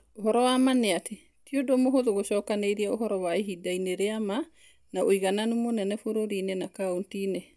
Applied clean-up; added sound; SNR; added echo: none; none; none; none.